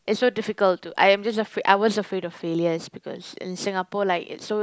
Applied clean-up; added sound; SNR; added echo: none; none; none; none.